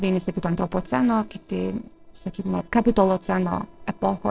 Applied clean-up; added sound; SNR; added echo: neural separator model SepFormer DNS4.